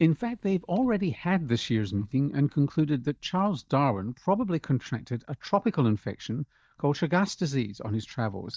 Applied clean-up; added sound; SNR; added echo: neural mask model DeepFilterNet 3.